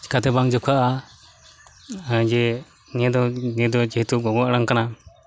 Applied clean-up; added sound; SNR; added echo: none; none; none; none.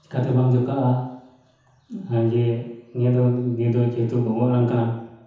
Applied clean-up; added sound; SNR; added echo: none; none; none; reverberation time 1.0 s.